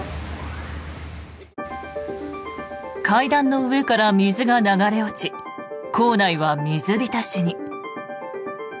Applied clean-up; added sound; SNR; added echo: none; none; none; none.